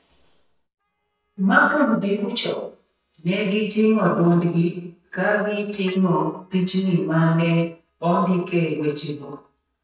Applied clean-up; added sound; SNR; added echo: neural mask model DeepFilterNet 3.